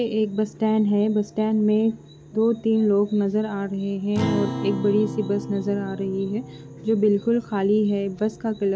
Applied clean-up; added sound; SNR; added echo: none; Acoustic guitar; 12 dB; none.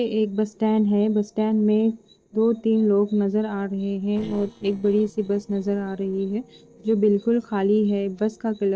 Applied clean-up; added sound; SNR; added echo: neural separator model SepFormer DNS4.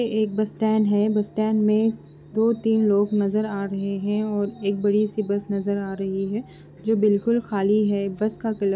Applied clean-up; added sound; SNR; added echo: none; none; none; none.